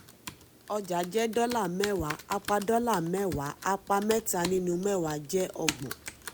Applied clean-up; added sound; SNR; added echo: none; Computer keyboard; 12 dB; none.